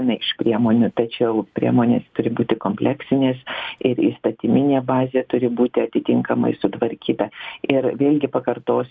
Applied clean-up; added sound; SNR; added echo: none; none; none; none.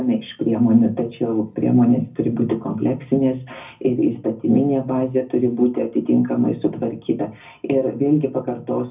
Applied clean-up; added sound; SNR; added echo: none; none; none; reverberation time 0.4 s.